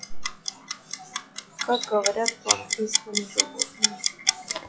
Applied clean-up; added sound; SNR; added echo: classical method log-MMSE.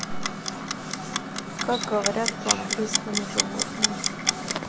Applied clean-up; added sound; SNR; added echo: none; Clock; -3 dB; none.